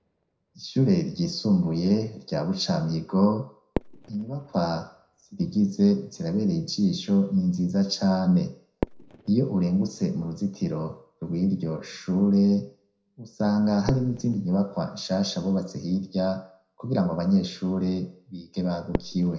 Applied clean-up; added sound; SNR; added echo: none; Fireworks; 16 dB; reverberation time 0.5 s.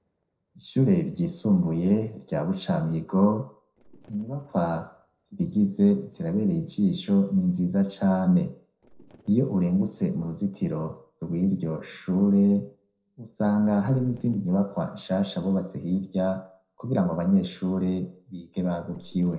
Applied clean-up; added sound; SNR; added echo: neural separator model SepFormer DNS4.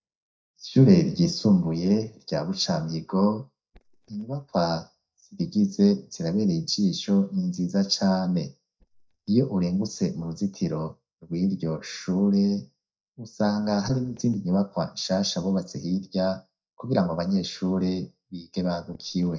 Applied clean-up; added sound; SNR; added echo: neural mask model DeepFilterNet 3.